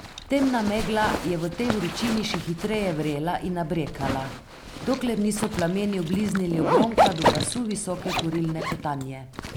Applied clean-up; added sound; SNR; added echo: none; Zipper (clothing); 2 dB; none.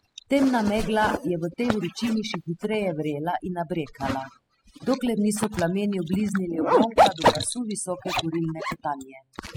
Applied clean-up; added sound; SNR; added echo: classical method spectral subtraction.